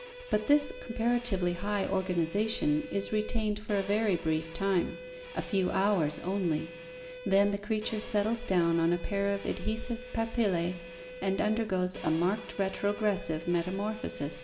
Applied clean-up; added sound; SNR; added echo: none; Bowed string instrument; 15 dB; reverberation time 0.8 s.